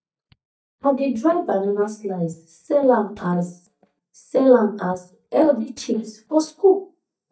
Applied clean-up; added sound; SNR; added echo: neural mask model DeepFilterNet 3.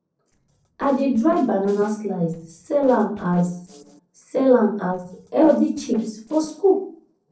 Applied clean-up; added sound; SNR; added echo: neural separator model SepFormer DNS4.